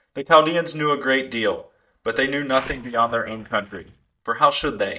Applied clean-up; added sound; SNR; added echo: neural mask model DeepFilterNet 3.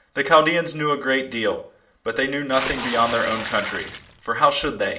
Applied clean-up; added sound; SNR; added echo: none; Water / Splash, splatter; 9 dB; reverberation time 0.4 s.